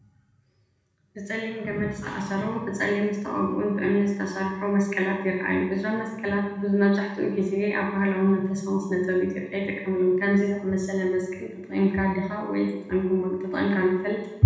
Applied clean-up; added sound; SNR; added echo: none; none; none; reverberation time 0.9 s.